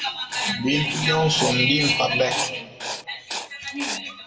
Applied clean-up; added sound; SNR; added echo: none; Writing; 8 dB; reverberation time 1.4 s.